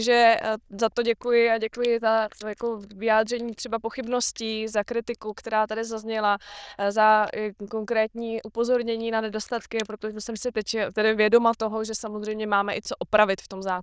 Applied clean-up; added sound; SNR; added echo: neural diffusion model UNIVERSE++.